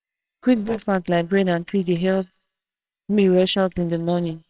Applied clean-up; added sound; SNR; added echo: neural separator model SepFormer WHAMR!.